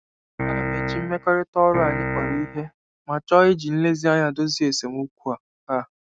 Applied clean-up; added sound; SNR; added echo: neural mask model RNNoise.